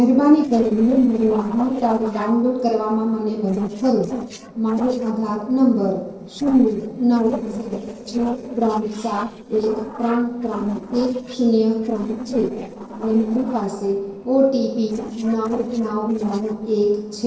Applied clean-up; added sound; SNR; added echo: neural separator model SepFormer DNS4.